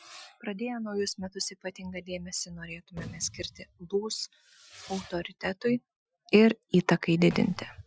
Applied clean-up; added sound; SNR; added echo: classical method Wiener filter.